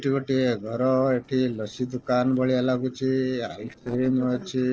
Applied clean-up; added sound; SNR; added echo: neural separator model SepFormer DNS4.